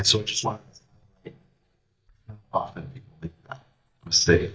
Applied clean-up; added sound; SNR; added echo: neural mask model DeepFilterNet 3.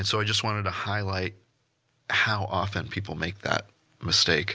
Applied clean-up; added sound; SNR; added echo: none; none; none; none.